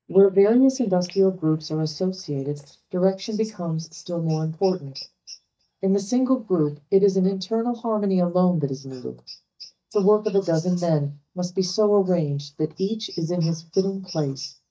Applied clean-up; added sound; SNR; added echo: neural mask model DeepFilterNet 3.